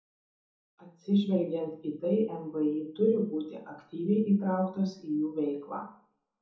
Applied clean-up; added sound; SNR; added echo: none; none; none; reverberation time 1.0 s.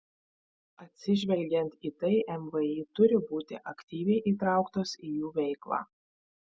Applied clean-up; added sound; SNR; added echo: none; none; none; none.